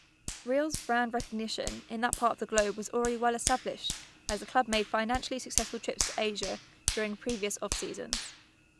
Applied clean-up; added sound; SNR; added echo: none; Hands; 6 dB; none.